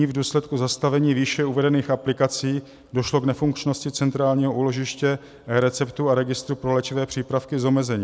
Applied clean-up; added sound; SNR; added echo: none; none; none; none.